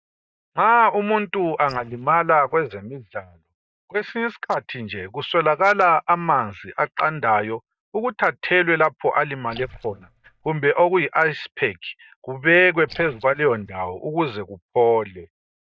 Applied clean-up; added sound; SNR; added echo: neural mask model DeepFilterNet 3.